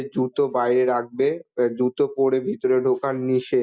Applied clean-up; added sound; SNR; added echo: none; none; none; none.